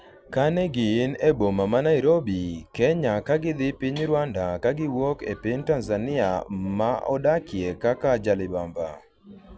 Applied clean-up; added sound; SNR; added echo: none; none; none; none.